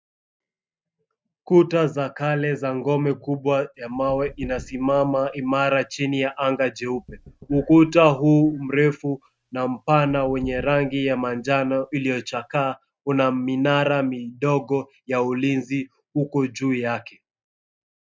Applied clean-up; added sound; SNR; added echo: neural mask model RNNoise.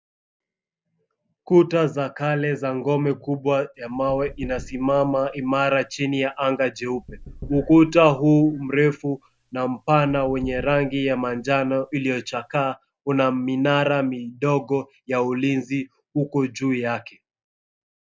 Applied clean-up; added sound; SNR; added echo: none; Knock / Wood; 19 dB; none.